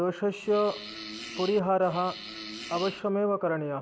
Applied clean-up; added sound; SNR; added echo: none; Fart; 12 dB; none.